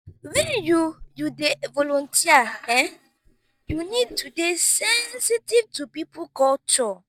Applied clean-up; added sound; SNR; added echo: neural mask model DeepFilterNet 3.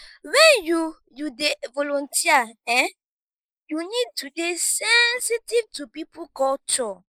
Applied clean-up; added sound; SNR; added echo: neural mask model Resemble Enhance denoiser.